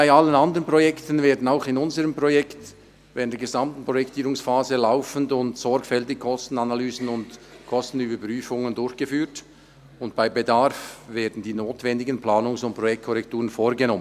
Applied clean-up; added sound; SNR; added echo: none; none; none; none.